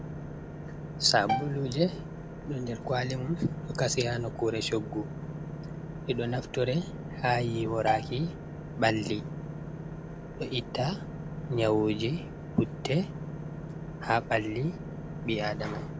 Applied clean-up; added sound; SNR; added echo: none; Bowed string instrument + Engine / Boat, Water vehicle; 6 dB; none.